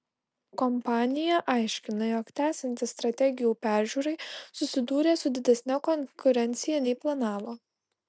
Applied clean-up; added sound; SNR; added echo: none; none; none; none.